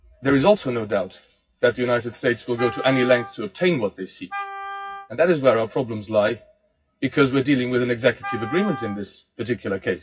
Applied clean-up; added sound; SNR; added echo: classical method WPE with log-MMSE.